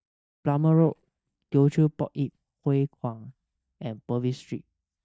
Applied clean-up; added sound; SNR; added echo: neural mask model DeepFilterNet 3.